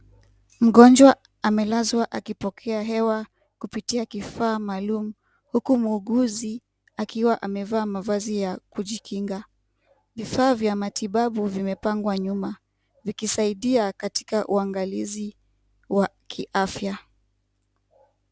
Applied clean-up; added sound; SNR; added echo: none; none; none; none.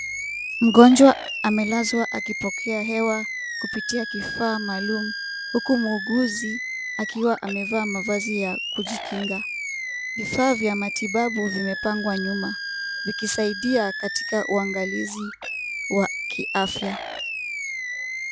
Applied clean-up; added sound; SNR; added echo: none; Animal; 7 dB; none.